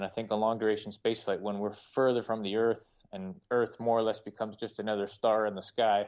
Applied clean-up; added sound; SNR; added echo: none; none; none; none.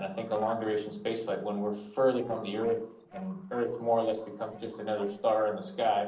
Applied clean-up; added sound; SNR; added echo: neural separator model SepFormer DNS4.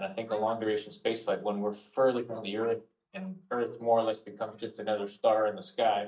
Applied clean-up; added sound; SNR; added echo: neural mask model DeepFilterNet 3.